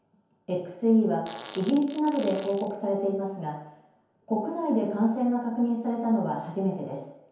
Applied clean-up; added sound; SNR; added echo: none; Fart; 16 dB; reverberation time 0.9 s.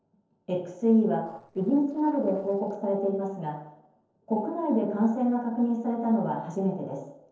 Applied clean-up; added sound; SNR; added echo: neural separator model SepFormer DNS4.